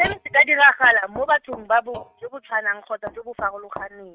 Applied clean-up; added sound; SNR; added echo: neural mask model RNNoise.